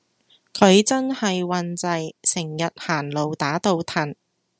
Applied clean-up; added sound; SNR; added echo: none; none; none; none.